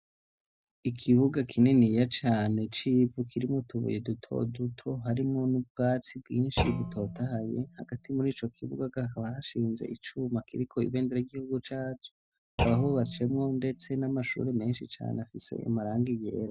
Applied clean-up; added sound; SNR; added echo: none; Thump, thud; 8 dB; none.